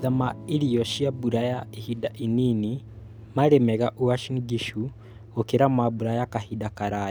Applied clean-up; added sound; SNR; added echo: none; Electric guitar / Strum; 18 dB; none.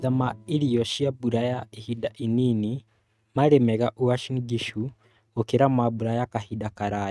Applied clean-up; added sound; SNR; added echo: neural mask model RNNoise.